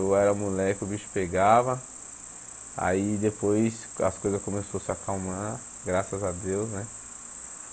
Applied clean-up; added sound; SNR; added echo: none; Cricket; 12 dB; none.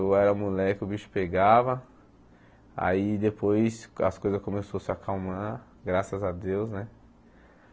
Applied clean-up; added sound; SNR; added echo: none; none; none; none.